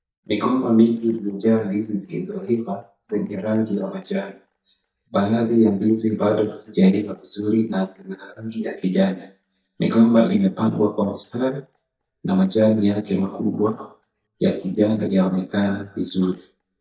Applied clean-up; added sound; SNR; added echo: neural mask model DeepFilterNet 3.